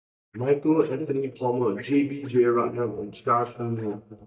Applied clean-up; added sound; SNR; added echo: neural mask model DeepFilterNet 3.